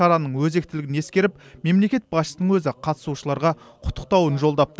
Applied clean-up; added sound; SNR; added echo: none; none; none; none.